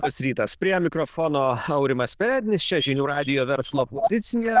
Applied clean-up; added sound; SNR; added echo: neural diffusion model UNIVERSE++.